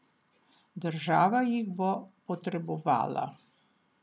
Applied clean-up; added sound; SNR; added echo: none; none; none; none.